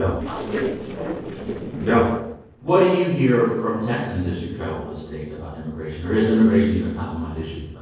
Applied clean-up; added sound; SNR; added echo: neural separator model SepFormer DNS4.